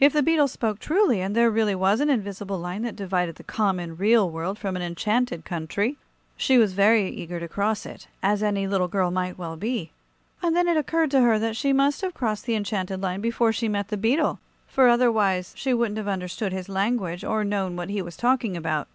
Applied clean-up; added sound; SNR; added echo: none; none; none; none.